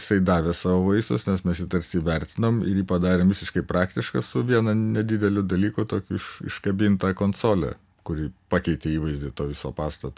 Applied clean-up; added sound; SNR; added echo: none; none; none; none.